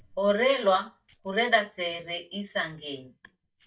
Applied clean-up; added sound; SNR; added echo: neural mask model DeepFilterNet 3.